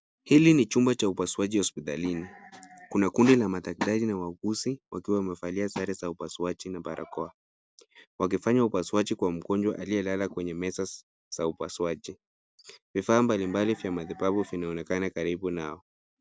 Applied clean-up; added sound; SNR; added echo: none; none; none; none.